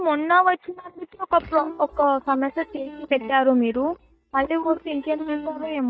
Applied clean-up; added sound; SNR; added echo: neural mask model DeepFilterNet 3.